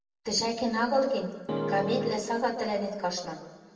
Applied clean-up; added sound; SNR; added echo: none; Keyboard (musical); 3 dB; reverberation time 1.6 s.